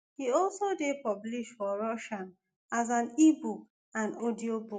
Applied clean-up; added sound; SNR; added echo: none; none; none; none.